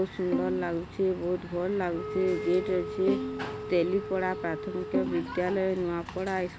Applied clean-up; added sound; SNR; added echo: none; Bowed string instrument + Wind instrument, woodwind instrument; 7 dB; none.